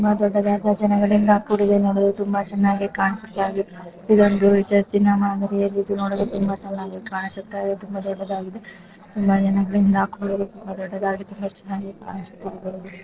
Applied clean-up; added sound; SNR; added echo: neural separator model SepFormer DNS4.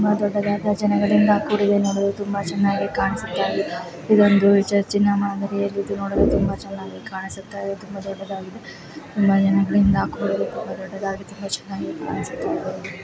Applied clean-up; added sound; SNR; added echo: none; none; none; none.